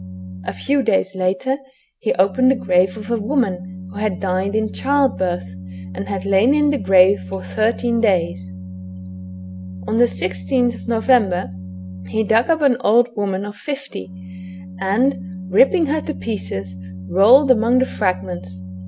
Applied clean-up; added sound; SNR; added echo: none; Organ; 12 dB; none.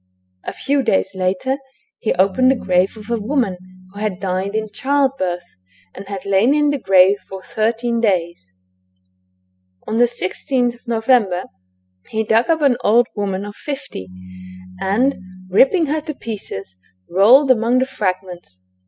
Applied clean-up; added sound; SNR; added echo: classical method spectral subtraction.